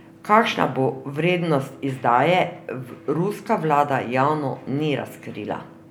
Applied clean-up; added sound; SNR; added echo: none; none; none; none.